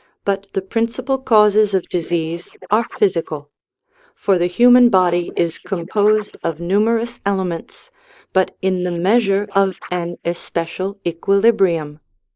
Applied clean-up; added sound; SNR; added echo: neural mask model Resemble Enhance denoiser.